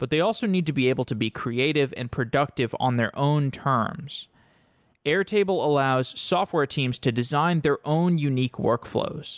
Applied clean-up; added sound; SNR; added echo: none; none; none; none.